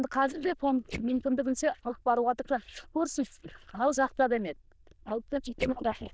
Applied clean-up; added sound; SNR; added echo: neural diffusion model UNIVERSE++.